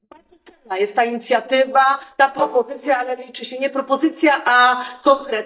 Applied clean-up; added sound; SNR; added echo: neural mask model DeepFilterNet 3.